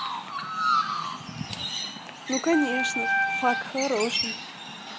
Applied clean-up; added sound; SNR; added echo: none; Chirp, tweet + Organ; -2 dB; none.